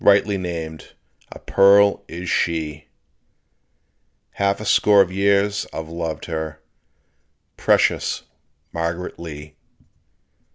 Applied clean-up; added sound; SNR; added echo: none; none; none; none.